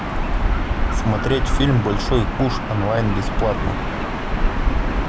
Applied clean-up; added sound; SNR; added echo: none; Gull, seagull / Ocean; -3 dB; none.